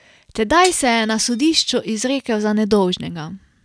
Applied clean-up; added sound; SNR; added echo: none; Glass; 16 dB; none.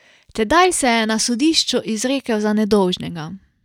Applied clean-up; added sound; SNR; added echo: neural mask model DeepFilterNet 3.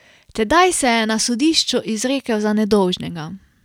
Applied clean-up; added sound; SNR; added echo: none; none; none; none.